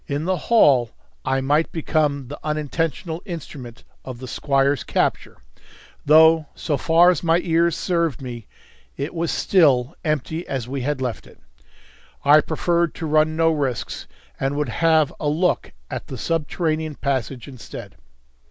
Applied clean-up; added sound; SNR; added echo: none; none; none; none.